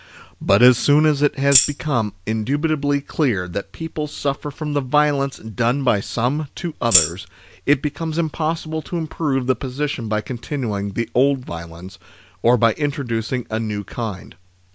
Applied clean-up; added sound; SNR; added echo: none; Tambourine; -1 dB; none.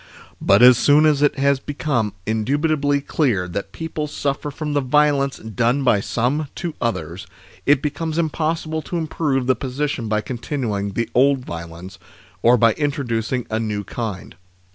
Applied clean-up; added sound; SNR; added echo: none; none; none; none.